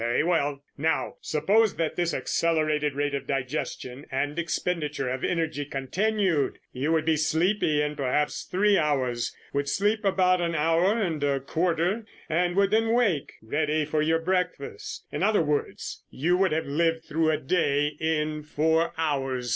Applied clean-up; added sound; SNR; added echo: none; none; none; none.